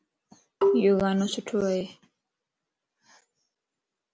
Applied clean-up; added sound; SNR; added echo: none; Marimba, xylophone; -3 dB; none.